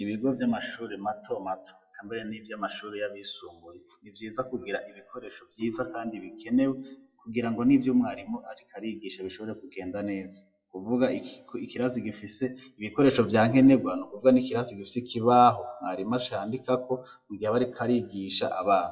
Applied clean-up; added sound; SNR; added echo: classical method WPE with log-MMSE.